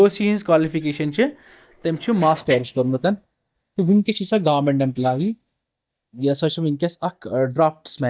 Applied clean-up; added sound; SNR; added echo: neural mask model DeepFilterNet 3.